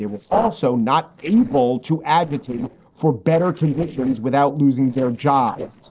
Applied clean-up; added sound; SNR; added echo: neural separator model SepFormer DNS4.